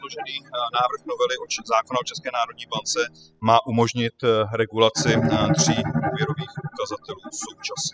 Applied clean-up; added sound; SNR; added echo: classical method spectral subtraction.